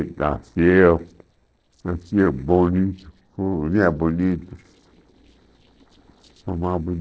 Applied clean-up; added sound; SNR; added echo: neural separator model SepFormer DNS4.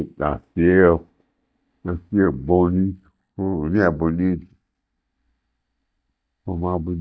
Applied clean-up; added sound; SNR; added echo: neural mask model DeepFilterNet 3.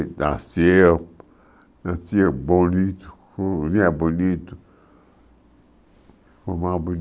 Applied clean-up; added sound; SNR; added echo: none; none; none; none.